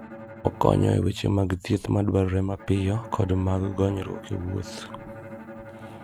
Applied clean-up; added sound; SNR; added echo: none; Bowed string instrument; 16 dB; none.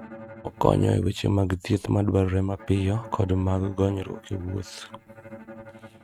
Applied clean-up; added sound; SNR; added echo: neural mask model RNNoise.